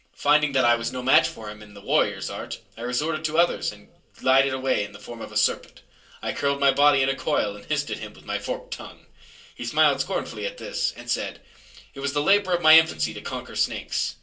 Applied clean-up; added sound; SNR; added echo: none; none; none; reverberation time 0.2 s.